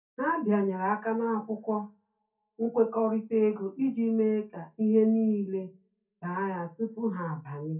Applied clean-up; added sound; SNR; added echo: none; none; none; reverberation time 0.3 s.